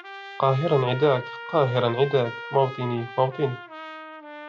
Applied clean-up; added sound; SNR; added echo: none; Trumpet; 13 dB; none.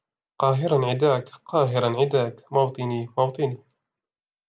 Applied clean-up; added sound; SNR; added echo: none; none; none; none.